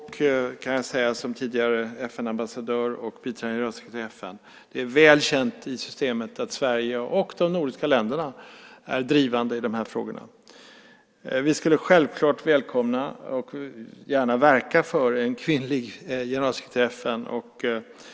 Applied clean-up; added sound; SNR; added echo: none; none; none; none.